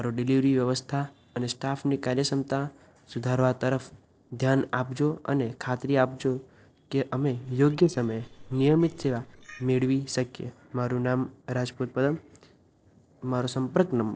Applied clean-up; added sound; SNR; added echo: neural separator model SepFormer DNS4.